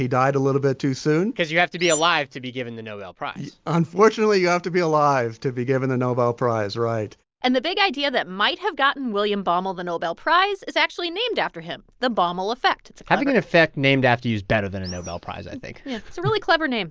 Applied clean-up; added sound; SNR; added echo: neural mask model Resemble Enhance denoiser.